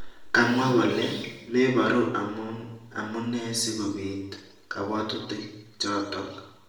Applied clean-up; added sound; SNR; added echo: none; none; none; reverberation time 0.9 s.